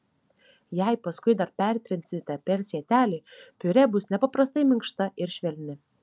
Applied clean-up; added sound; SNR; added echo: none; none; none; none.